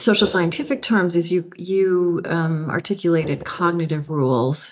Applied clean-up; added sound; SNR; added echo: neural mask model DeepFilterNet 3.